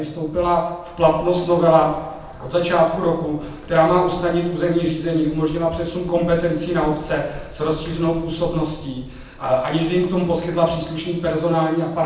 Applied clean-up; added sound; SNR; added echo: none; Traffic noise, roadway noise / Bus; 19 dB; reverberation time 0.9 s.